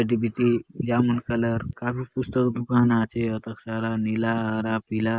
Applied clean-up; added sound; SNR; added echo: neural mask model Resemble Enhance denoiser.